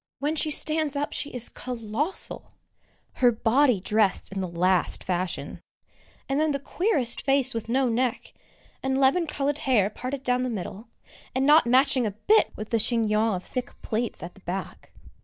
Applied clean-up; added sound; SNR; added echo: neural mask model DeepFilterNet 3.